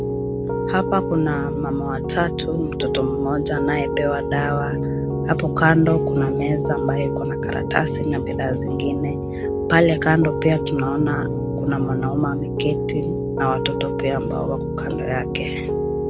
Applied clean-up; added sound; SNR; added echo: none; Piano; 0 dB; none.